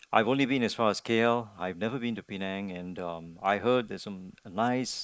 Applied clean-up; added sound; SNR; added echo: neural mask model Resemble Enhance denoiser.